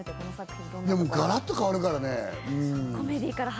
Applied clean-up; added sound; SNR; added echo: none; none; none; none.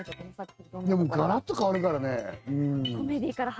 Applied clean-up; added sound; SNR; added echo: neural mask model RNNoise.